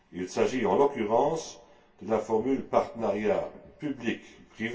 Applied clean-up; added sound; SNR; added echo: none; none; none; reverberation time 0.2 s.